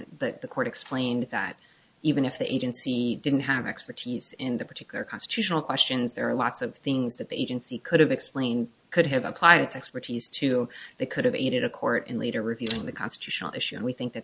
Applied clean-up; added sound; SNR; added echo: none; none; none; none.